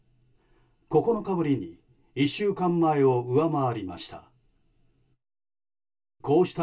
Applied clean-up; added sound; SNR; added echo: none; none; none; reverberation time 0.1 s.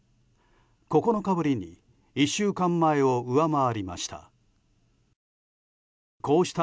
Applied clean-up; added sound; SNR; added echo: none; none; none; none.